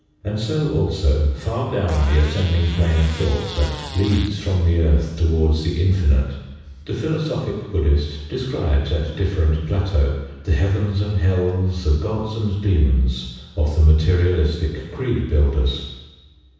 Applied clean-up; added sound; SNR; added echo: none; Fart; 16 dB; reverberation time 1.1 s.